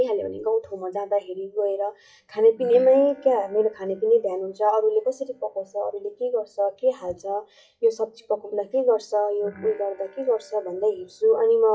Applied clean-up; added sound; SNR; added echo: classical method WPE with log-MMSE.